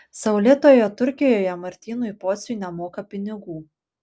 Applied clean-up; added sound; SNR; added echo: none; none; none; none.